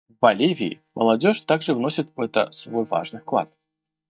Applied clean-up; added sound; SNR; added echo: neural mask model DeepFilterNet 3.